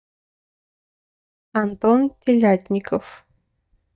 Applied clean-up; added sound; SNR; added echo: neural mask model DeepFilterNet 3.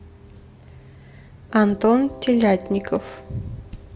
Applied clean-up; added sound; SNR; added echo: none; Train; 19 dB; reverberation time 0.3 s.